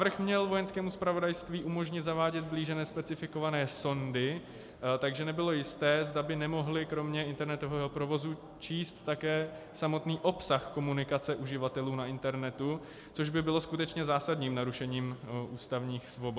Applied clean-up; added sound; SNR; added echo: none; Cricket; -4 dB; none.